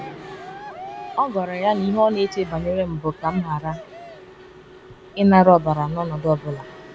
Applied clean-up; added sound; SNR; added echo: none; Cheering + Mechanisms; 16 dB; none.